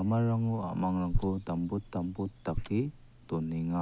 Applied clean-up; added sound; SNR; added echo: neural mask model Resemble Enhance denoiser.